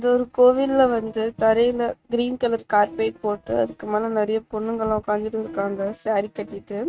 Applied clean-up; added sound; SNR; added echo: neural mask model RNNoise.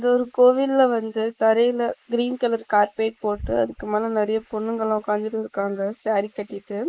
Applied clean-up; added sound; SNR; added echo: neural mask model Resemble Enhance denoiser.